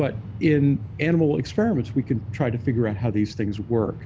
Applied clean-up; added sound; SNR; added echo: none; Train; 12 dB; none.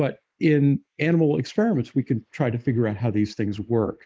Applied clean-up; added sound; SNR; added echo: neural mask model Resemble Enhance denoiser.